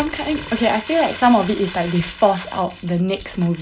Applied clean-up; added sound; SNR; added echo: none; Crumpling, crinkling; 16 dB; none.